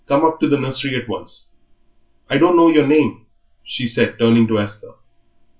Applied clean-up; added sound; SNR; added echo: none; none; none; reverberation time 0.2 s.